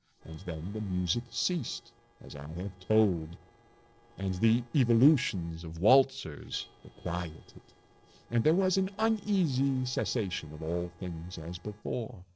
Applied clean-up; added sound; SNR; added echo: neural separator model SepFormer DNS4.